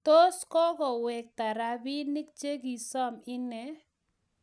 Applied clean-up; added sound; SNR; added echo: none; none; none; none.